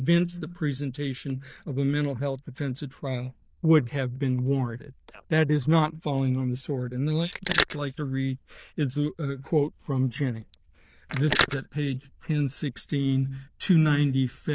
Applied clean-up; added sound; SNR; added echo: neural diffusion model UNIVERSE++.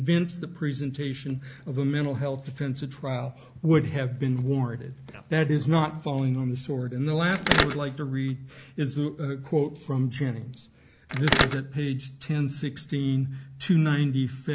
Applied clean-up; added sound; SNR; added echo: none; Mechanisms; -3 dB; none.